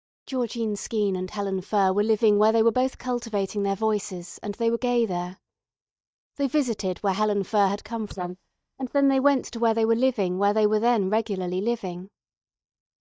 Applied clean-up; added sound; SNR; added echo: neural mask model DeepFilterNet 3.